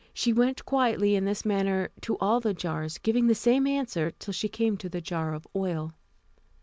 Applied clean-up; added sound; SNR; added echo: none; none; none; none.